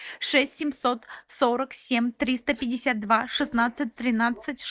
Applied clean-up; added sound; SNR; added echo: neural mask model DeepFilterNet 3.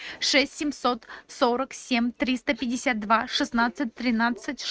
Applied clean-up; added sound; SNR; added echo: neural mask model RNNoise.